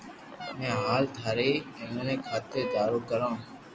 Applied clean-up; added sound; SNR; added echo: none; Fowl; 10 dB; none.